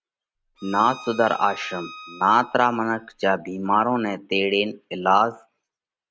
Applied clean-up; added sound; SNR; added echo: none; Bowed string instrument; 19 dB; none.